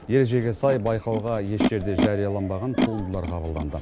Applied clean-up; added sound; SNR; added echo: none; Animal; 5 dB; none.